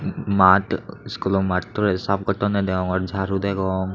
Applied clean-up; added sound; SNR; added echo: none; none; none; none.